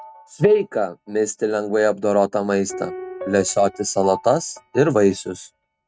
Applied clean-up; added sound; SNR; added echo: neural mask model RNNoise.